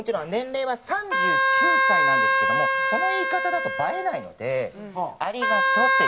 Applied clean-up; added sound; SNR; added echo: none; Wind instrument, woodwind instrument; -5 dB; none.